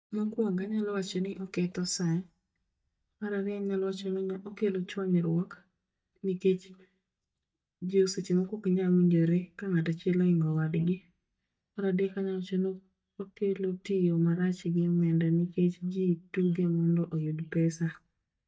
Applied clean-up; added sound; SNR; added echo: neural mask model DeepFilterNet 3.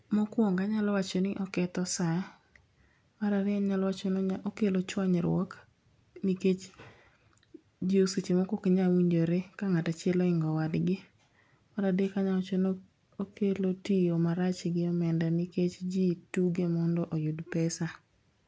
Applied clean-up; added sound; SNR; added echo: none; none; none; none.